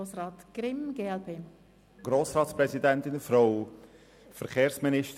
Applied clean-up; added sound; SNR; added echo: none; none; none; none.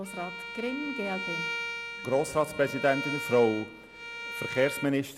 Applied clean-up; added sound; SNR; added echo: none; Bowed string instrument; 7 dB; none.